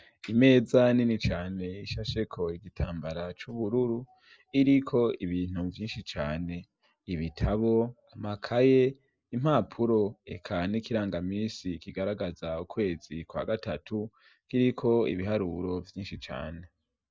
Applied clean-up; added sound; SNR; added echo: none; none; none; none.